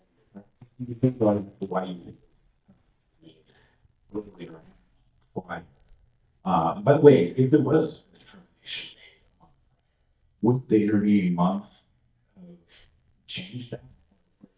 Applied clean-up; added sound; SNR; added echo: neural mask model DeepFilterNet 3.